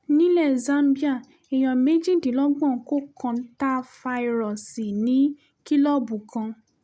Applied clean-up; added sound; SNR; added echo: none; none; none; none.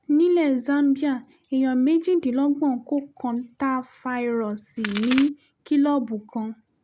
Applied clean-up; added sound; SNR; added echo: none; Crack; 4 dB; none.